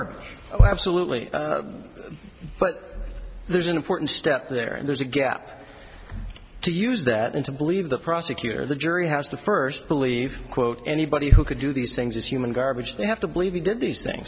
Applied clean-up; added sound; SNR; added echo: none; Bass drum; -1 dB; none.